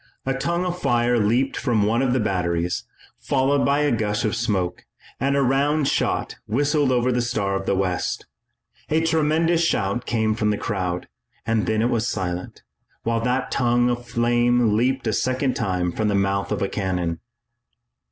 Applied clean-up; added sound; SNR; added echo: none; none; none; none.